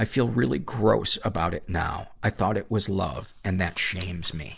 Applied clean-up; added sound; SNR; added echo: neural mask model Resemble Enhance denoiser.